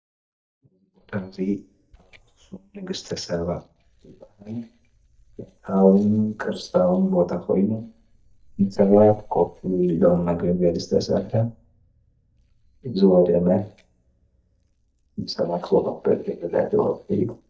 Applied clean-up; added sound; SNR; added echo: neural mask model DeepFilterNet 3.